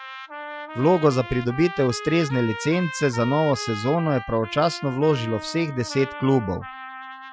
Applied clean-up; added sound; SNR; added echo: classical method Wiener filter.